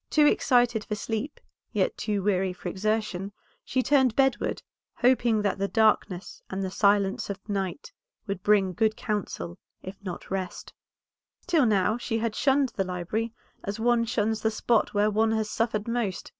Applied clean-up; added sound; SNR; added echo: none; none; none; none.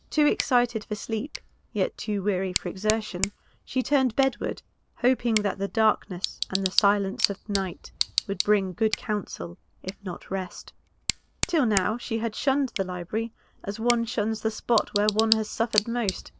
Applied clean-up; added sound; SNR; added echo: none; Tick / Bicycle; 8 dB; none.